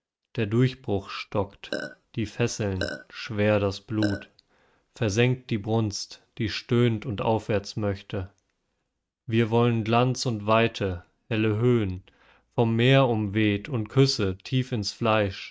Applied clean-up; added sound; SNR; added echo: neural mask model RNNoise.